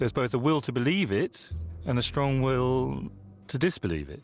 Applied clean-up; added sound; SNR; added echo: none; none; none; none.